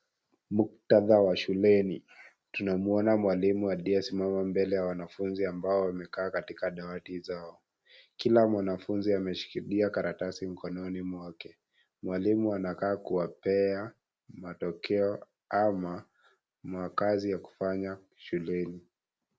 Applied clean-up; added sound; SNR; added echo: none; none; none; none.